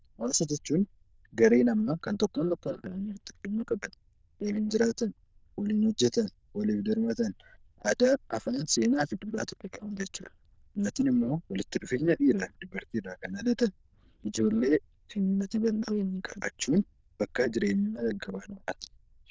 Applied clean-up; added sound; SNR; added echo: neural diffusion model UNIVERSE++.